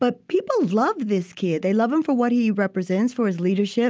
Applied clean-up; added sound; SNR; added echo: none; none; none; none.